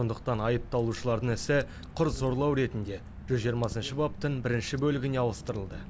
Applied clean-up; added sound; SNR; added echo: none; Drip / Water; 12 dB; none.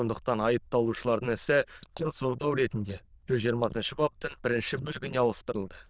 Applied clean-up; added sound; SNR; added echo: neural diffusion model UNIVERSE++.